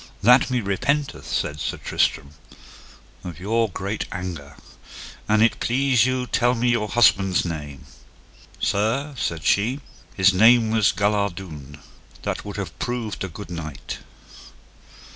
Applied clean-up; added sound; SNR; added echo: none; none; none; none.